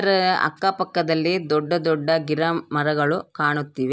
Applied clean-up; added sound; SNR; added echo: none; none; none; none.